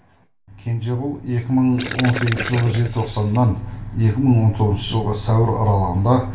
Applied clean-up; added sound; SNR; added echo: none; Gurgling; 11 dB; reverberation time 0.3 s.